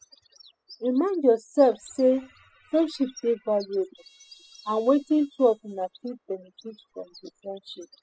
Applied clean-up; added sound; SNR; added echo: classical method spectral subtraction.